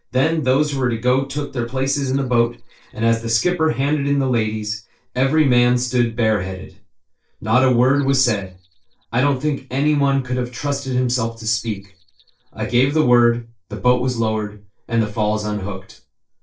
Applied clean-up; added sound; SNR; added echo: neural separator model SepFormer DNS4.